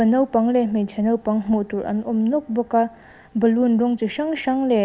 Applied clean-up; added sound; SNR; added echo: none; none; none; none.